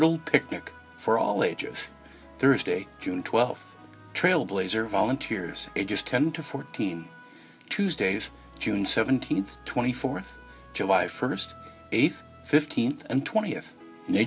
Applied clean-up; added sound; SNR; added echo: none; none; none; none.